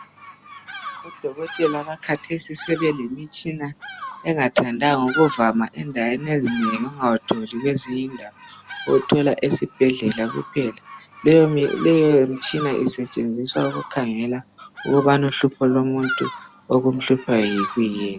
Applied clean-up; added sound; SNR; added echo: none; Bird vocalization, bird call, bird song; 14 dB; none.